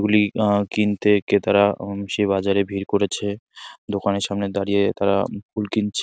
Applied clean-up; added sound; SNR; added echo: none; none; none; none.